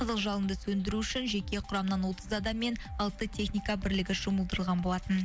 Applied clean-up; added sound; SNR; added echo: none; none; none; none.